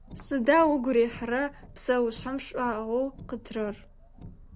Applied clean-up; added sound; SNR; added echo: none; Car; 19 dB; none.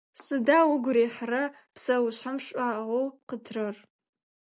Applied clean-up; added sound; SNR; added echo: none; none; none; none.